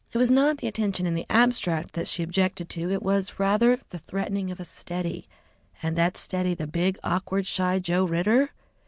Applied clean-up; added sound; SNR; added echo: none; none; none; none.